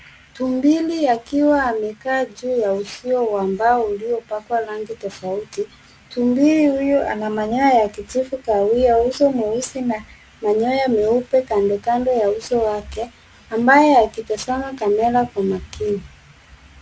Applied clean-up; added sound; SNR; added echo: none; none; none; none.